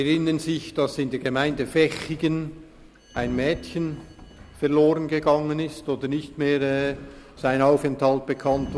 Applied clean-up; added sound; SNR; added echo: none; Sliding door; 20 dB; none.